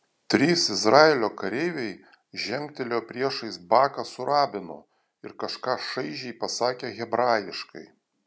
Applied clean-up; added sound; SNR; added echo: none; none; none; none.